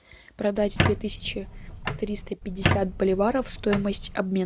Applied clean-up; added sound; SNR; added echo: none; Squeak; 4 dB; none.